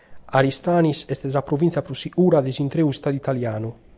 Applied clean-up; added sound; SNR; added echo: none; none; none; none.